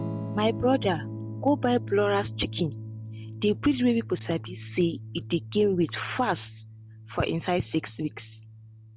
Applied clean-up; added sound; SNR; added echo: none; Electric guitar / Strum; 10 dB; none.